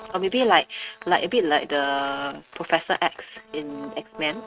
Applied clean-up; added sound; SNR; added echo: neural mask model RNNoise.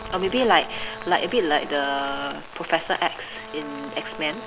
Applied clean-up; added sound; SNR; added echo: none; Brass instrument + Rain; 12 dB; none.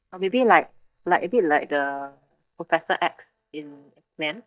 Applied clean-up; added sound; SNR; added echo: neural mask model DeepFilterNet 3.